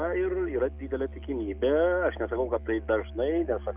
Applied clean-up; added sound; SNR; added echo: none; Musical instrument; 12 dB; none.